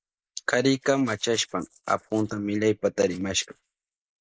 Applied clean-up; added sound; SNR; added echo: neural mask model Resemble Enhance denoiser.